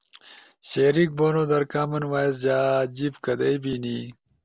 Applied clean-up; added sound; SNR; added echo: none; none; none; none.